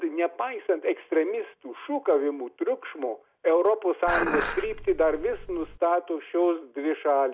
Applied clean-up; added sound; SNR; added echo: none; Dishes, pots, and pans; 5 dB; none.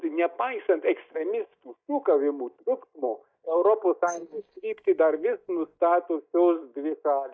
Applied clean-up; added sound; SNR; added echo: neural mask model DeepFilterNet 3.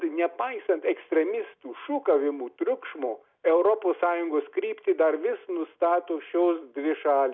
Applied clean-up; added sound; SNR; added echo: none; none; none; none.